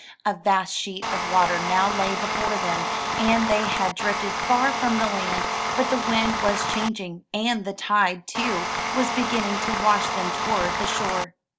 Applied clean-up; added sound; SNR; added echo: none; Tools; 0 dB; none.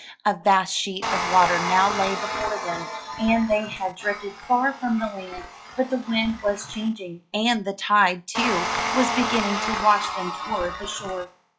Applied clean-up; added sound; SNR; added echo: classical method log-MMSE.